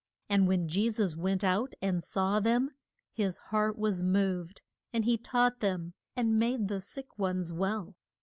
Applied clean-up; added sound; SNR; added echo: none; none; none; none.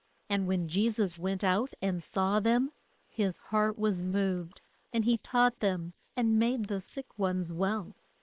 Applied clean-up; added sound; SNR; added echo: neural separator model SepFormer WHAM!.